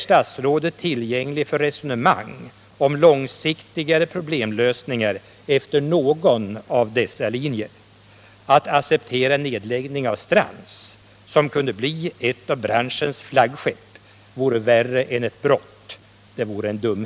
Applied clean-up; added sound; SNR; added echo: none; none; none; none.